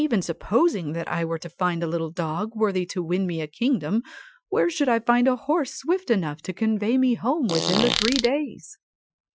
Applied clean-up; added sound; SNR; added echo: classical method Wiener filter.